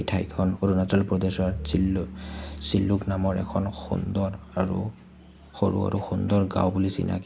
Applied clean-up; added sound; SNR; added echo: none; none; none; none.